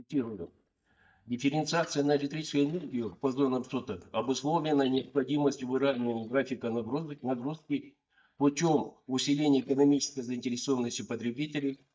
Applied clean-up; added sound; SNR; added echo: neural mask model DeepFilterNet 3.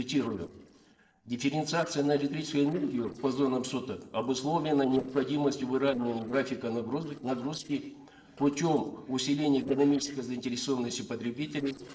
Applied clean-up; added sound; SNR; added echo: neural separator model SepFormer DNS4.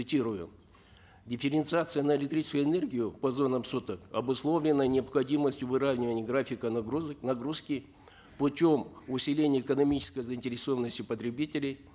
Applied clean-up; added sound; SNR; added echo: none; none; none; none.